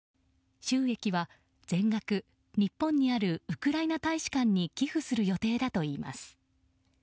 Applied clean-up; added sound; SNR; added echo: none; none; none; none.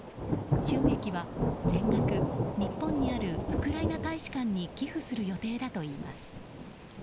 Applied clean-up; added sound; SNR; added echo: none; Thunder / Rain; -3 dB; none.